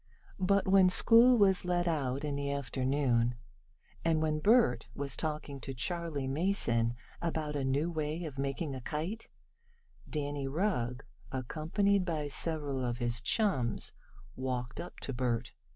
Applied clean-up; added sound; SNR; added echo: none; none; none; none.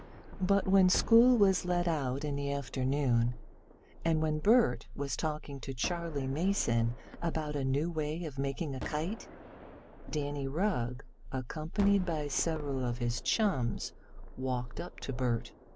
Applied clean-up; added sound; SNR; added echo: none; Gunshot, gunfire; 18 dB; none.